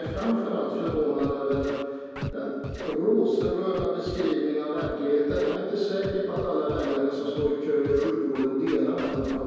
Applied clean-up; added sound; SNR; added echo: none; Scratching (performance technique); 12 dB; reverberation time 2.2 s.